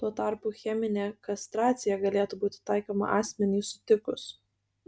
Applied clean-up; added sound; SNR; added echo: none; none; none; none.